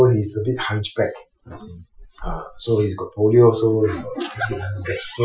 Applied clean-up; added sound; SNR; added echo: classical method Wiener filter.